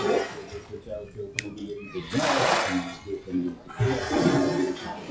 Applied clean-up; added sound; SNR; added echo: classical method WPE with log-MMSE.